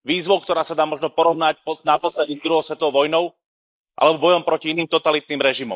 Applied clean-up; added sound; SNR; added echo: neural mask model Resemble Enhance denoiser.